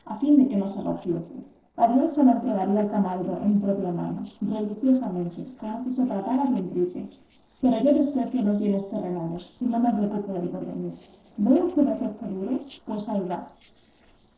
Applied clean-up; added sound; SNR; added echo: neural separator model SepFormer DNS4.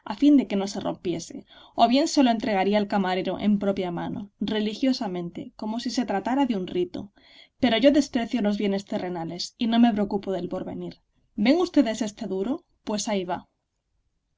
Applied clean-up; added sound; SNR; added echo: none; none; none; none.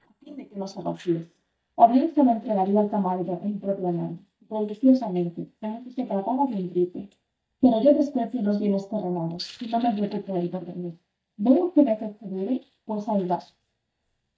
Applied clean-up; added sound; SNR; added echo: neural mask model DeepFilterNet 3.